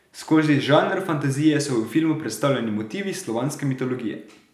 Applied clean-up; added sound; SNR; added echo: none; none; none; none.